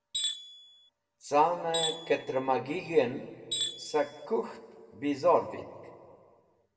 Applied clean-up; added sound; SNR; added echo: none; Tools; 5 dB; reverberation time 1.3 s.